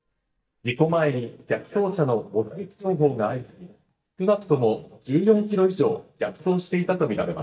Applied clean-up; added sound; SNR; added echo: neural mask model DeepFilterNet 3.